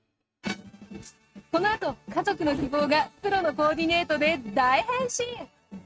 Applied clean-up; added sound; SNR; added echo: neural mask model RNNoise.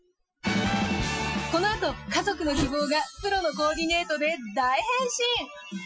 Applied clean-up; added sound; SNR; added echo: classical method Wiener filter.